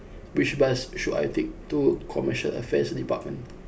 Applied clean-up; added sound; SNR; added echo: none; none; none; none.